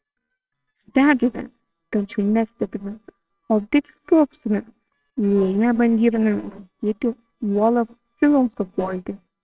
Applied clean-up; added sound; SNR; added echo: neural separator model SepFormer WHAMR!.